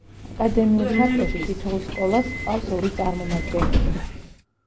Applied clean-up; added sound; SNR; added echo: none; Subway, metro, underground; 1 dB; none.